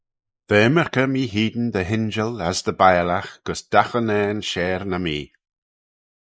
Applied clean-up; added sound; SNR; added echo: neural mask model Resemble Enhance denoiser.